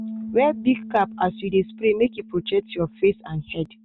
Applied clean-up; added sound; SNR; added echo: none; Bass guitar; 14 dB; none.